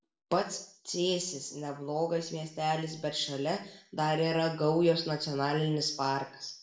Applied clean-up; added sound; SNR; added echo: none; none; none; reverberation time 0.5 s.